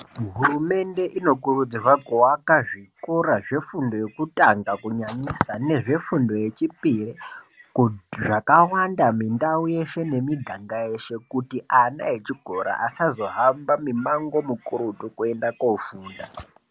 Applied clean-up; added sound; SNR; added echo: none; none; none; none.